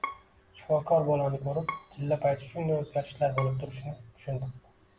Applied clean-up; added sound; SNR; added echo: none; Bowed string instrument; 14 dB; none.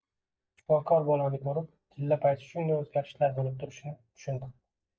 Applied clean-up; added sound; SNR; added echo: neural mask model DeepFilterNet 3.